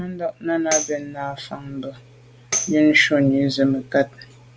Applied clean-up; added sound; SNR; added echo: none; Tambourine; 9 dB; none.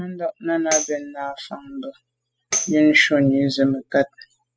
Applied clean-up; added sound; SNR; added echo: classical method spectral subtraction.